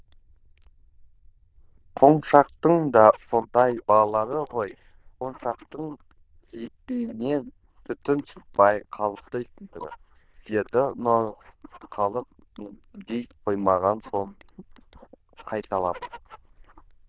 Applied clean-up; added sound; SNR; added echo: neural diffusion model UNIVERSE++.